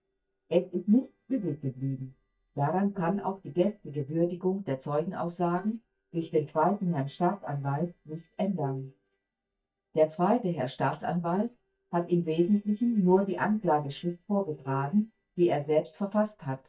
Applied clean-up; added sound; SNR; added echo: neural mask model DeepFilterNet 3.